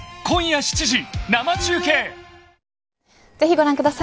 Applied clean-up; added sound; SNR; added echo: none; none; none; none.